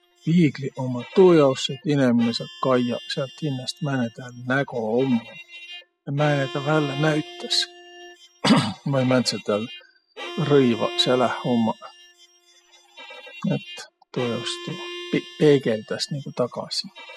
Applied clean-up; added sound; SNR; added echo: classical method spectral subtraction.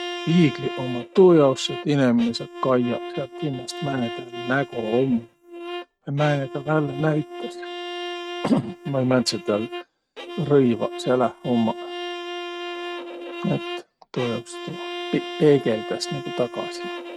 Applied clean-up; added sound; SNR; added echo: neural mask model RNNoise.